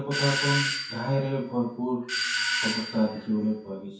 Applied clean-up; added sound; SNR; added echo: none; Doorbell; 3 dB; reverberation time 0.6 s.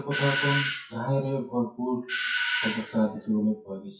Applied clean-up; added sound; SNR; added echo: classical method WPE with log-MMSE.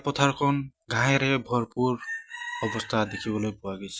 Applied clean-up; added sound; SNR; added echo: none; none; none; none.